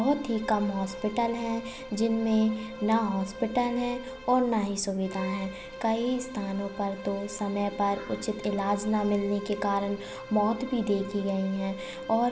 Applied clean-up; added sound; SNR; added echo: none; Bowed string instrument; 14 dB; none.